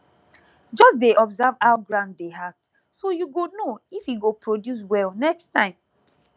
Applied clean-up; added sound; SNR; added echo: none; none; none; none.